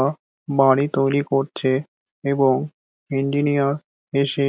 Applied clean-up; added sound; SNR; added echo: none; none; none; none.